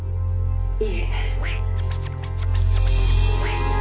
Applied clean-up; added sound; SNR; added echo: none; Scratching (performance technique); 18 dB; reverberation time 0.3 s.